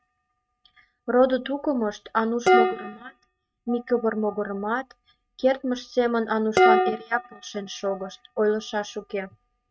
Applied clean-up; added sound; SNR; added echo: neural mask model RNNoise.